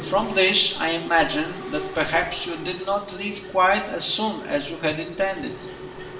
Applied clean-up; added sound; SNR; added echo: none; Mechanisms; 13 dB; reverberation time 0.8 s.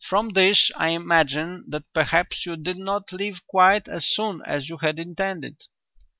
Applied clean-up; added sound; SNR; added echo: none; none; none; none.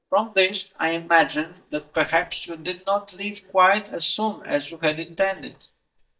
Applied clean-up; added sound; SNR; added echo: neural mask model DeepFilterNet 3.